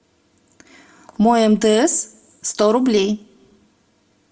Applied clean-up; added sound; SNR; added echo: none; none; none; reverberation time 0.3 s.